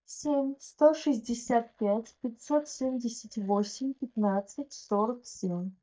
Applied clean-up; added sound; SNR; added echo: neural mask model DeepFilterNet 3.